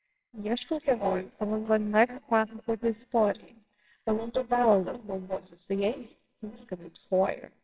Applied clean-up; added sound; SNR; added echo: neural separator model SepFormer WHAMR!.